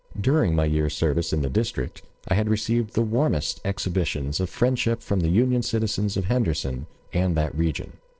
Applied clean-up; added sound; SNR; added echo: neural separator model SepFormer DNS4.